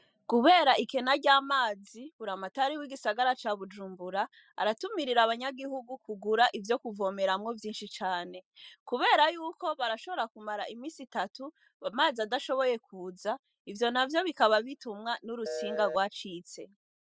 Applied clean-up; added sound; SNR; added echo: classical method spectral subtraction.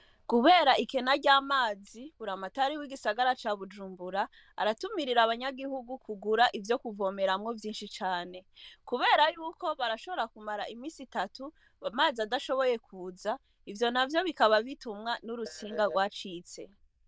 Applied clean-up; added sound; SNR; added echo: neural diffusion model UNIVERSE++.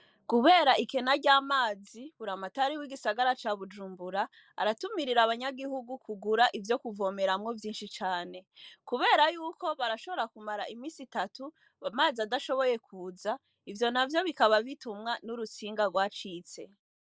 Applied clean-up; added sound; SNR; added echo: neural mask model Resemble Enhance denoiser.